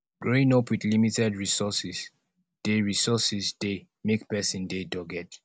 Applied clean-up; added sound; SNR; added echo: none; none; none; none.